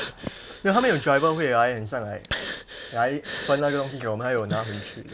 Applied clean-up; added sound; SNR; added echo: none; Breathing; 11 dB; none.